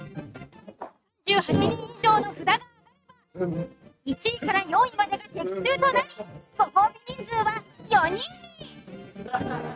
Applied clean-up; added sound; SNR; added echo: neural mask model RNNoise.